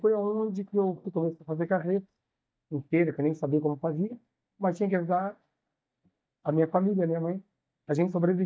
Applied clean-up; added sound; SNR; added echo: neural mask model DeepFilterNet 3.